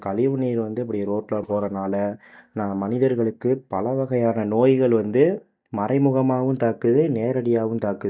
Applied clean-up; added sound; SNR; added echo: neural mask model DeepFilterNet 3.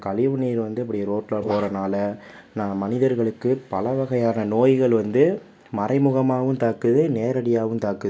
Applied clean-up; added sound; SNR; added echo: neural mask model Resemble Enhance denoiser.